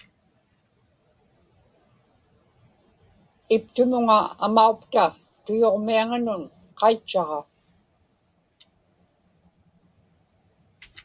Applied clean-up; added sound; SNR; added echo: none; none; none; none.